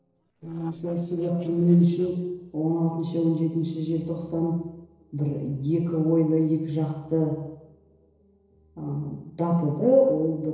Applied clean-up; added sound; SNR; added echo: neural separator model SepFormer DNS4.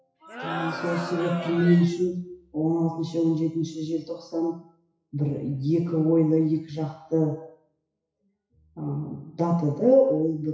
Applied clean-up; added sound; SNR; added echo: classical method WPE with log-MMSE.